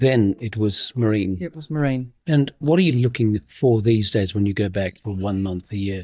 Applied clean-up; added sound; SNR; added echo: neural mask model DeepFilterNet 3.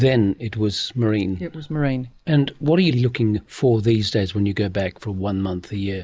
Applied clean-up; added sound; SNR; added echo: none; none; none; none.